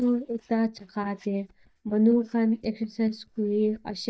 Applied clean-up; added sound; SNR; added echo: neural mask model DeepFilterNet 3.